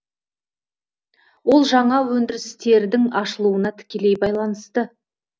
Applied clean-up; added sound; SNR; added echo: none; none; none; none.